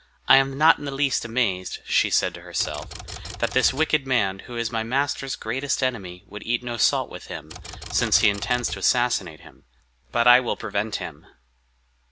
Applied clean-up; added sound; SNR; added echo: none; Typewriter; 12 dB; none.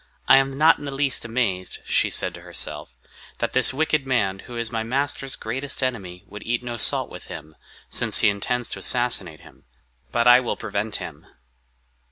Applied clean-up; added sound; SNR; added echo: none; none; none; none.